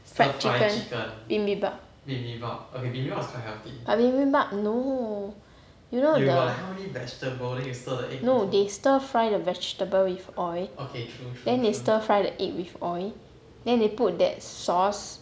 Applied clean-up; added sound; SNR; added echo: none; none; none; none.